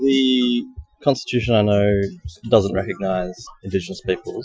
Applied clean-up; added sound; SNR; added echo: classical method Wiener filter.